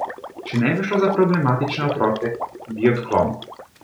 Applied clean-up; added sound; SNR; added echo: none; Water / Liquid; 11 dB; none.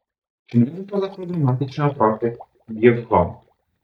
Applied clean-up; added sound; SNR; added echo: neural mask model DeepFilterNet 3.